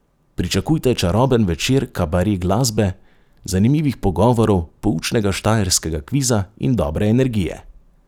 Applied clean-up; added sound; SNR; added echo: none; none; none; none.